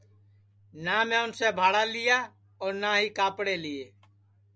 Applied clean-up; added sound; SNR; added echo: none; none; none; none.